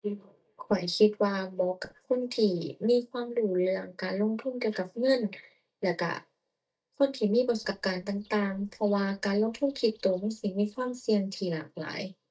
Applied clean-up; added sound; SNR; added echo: neural mask model DeepFilterNet 3.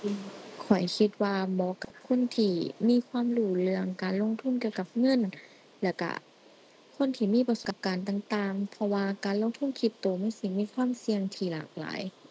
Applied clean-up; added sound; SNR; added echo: none; none; none; none.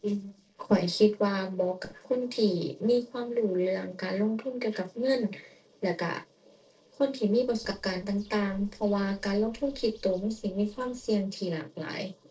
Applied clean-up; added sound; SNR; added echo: neural separator model SepFormer DNS4.